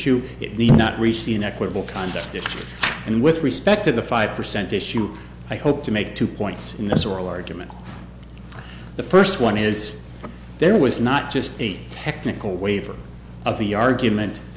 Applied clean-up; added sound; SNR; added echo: none; none; none; none.